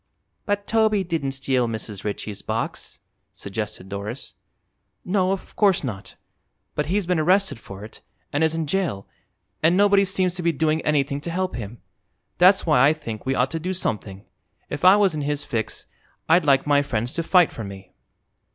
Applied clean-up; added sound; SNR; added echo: none; none; none; none.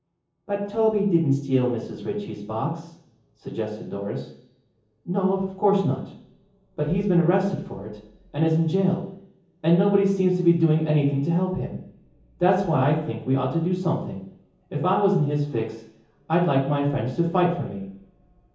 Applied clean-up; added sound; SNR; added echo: none; none; none; reverberation time 0.7 s.